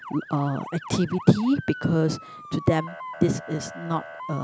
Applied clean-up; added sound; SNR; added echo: none; Motor vehicle (road) / Siren; 14 dB; none.